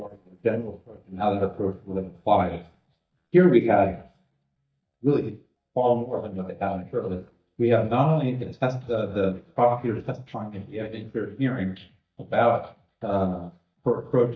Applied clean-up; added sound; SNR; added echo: neural mask model DeepFilterNet 3.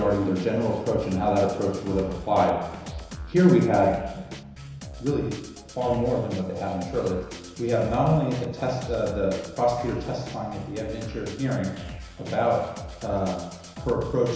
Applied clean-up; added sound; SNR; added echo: none; Drum kit; 13 dB; reverberation time 1.0 s.